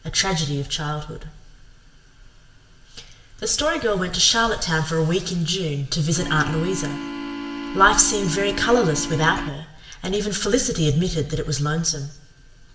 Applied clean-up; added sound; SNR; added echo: none; Organ; 7 dB; reverberation time 0.7 s.